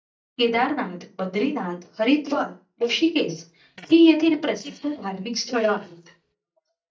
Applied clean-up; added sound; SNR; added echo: neural mask model DeepFilterNet 3.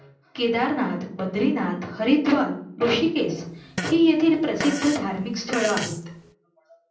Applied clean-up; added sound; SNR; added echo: none; Fart; 11 dB; reverberation time 0.6 s.